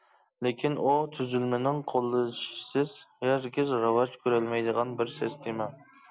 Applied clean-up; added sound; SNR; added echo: none; none; none; none.